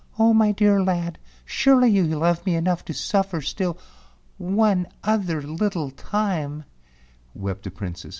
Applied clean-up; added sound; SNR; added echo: none; none; none; none.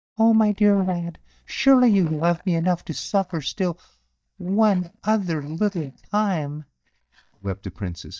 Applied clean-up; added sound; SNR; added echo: neural mask model DeepFilterNet 3.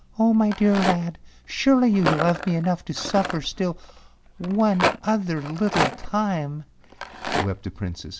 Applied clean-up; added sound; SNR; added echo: none; Rattle; 7 dB; none.